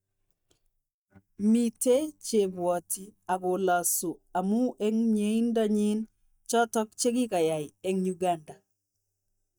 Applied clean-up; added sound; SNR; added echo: neural mask model DeepFilterNet 3.